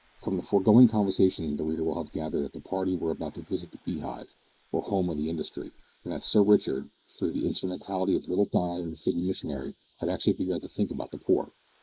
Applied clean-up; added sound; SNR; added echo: neural mask model Resemble Enhance denoiser.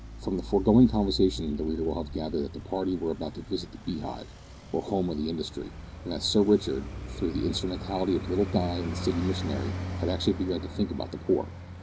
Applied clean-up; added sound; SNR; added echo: none; Traffic noise, roadway noise; 9 dB; none.